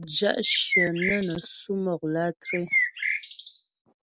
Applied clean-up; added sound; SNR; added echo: none; Bird; 0 dB; none.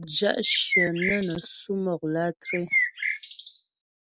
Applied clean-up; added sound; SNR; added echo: neural mask model Resemble Enhance denoiser.